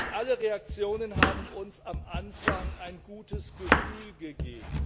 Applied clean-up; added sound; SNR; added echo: none; Domestic sounds, home sounds; -3 dB; none.